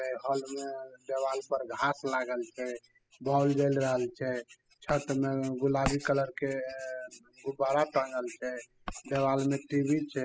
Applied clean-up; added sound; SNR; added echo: classical method spectral subtraction.